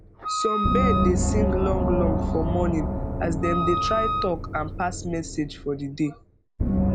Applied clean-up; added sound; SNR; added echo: none; Wind instrument, woodwind instrument + Gong; -3 dB; none.